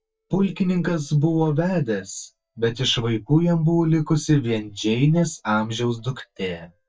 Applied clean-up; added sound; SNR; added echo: neural mask model DeepFilterNet 3.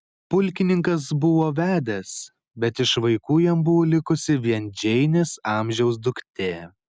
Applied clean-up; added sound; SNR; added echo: none; none; none; none.